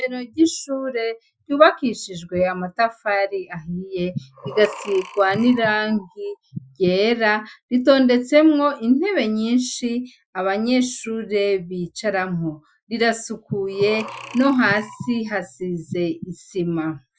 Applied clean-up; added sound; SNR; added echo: classical method Wiener filter.